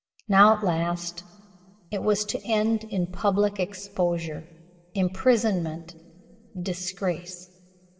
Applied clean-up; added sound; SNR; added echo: none; none; none; reverberation time 1.6 s.